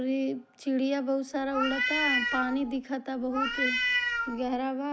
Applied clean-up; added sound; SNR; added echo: none; Meow; 0 dB; none.